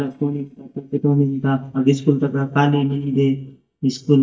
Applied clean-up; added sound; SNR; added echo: neural mask model DeepFilterNet 3.